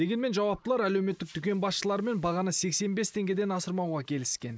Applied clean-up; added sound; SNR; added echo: neural mask model Resemble Enhance denoiser.